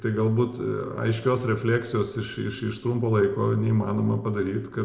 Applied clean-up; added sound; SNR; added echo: neural separator model SepFormer DNS4.